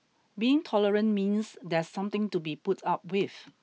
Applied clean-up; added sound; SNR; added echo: none; none; none; none.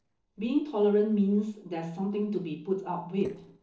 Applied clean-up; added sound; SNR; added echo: neural separator model SepFormer DNS4.